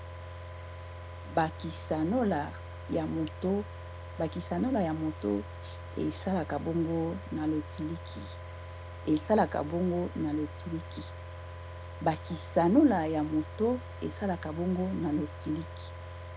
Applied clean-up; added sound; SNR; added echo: none; Car; 10 dB; none.